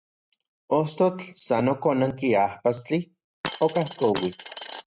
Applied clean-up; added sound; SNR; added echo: neural mask model RNNoise.